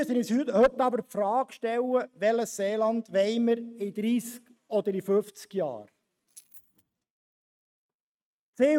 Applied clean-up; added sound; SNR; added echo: neural mask model RNNoise.